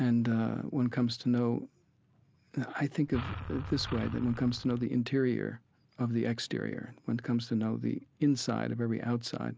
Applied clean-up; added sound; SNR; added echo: none; Engine; 9 dB; none.